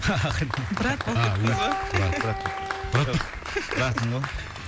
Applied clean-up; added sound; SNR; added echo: none; Applause + Wind instrument, woodwind instrument; 7 dB; none.